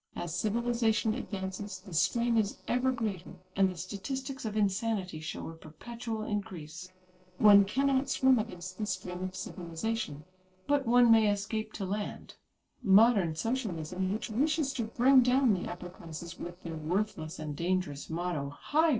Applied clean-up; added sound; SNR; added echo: neural separator model SepFormer DNS4.